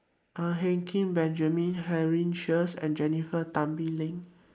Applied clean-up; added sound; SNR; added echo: neural mask model Resemble Enhance denoiser.